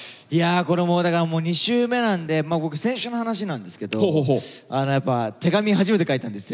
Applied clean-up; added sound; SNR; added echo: none; none; none; none.